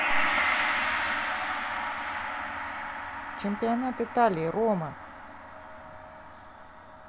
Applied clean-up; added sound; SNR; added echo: none; Gong; 0 dB; none.